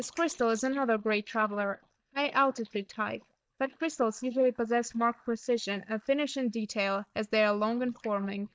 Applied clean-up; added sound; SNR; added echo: neural mask model DeepFilterNet 3.